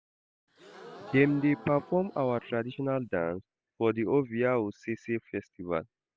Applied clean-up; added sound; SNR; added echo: none; Crowd / Gasp; 18 dB; none.